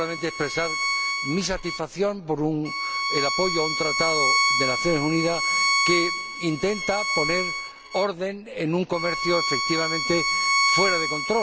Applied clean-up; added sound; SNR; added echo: none; Bowed string instrument; -1 dB; none.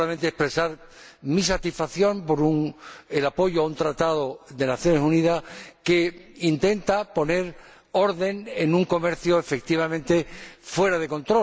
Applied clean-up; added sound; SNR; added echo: none; none; none; none.